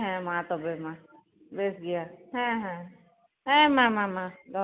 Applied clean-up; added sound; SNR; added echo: none; none; none; none.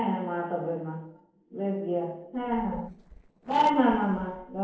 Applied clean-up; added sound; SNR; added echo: neural separator model SepFormer DNS4.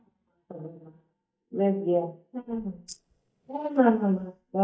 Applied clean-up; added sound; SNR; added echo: neural mask model DeepFilterNet 3.